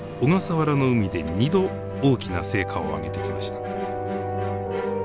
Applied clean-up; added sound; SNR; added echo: none; none; none; none.